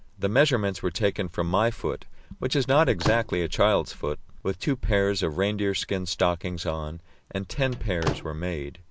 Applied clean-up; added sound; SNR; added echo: none; Slam / Microwave oven; 7 dB; none.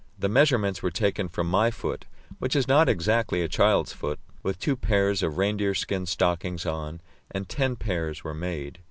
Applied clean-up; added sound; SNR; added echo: none; none; none; none.